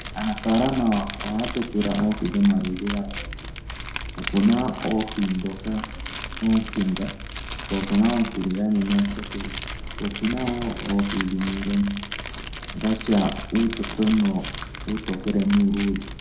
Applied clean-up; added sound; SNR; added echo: none; Crumpling, crinkling; 7 dB; reverberation time 0.6 s.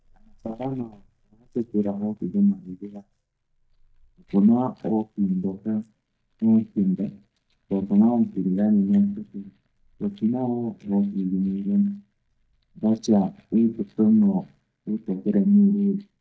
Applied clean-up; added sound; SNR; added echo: neural mask model DeepFilterNet 3.